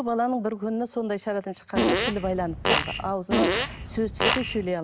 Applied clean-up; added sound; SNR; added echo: none; Fart; -2 dB; none.